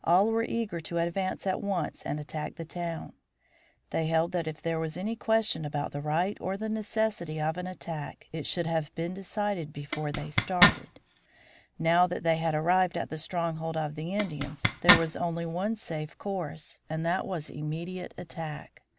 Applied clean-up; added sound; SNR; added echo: none; Zipper (clothing); -3 dB; none.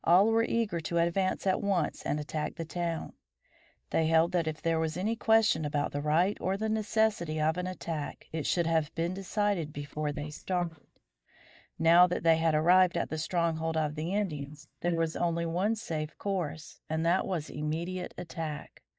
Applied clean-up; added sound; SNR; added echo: neural mask model DeepFilterNet 3.